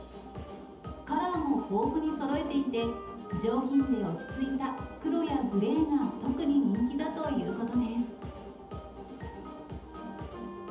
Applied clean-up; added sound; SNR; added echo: none; Wind instrument, woodwind instrument; 18 dB; reverberation time 0.8 s.